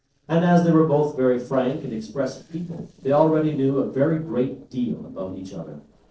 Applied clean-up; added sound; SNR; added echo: neural separator model SepFormer DNS4.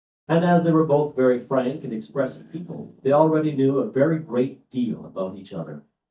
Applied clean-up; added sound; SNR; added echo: neural mask model DeepFilterNet 3.